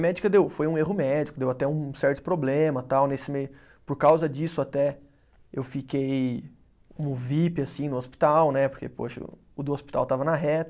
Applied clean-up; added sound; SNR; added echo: none; none; none; none.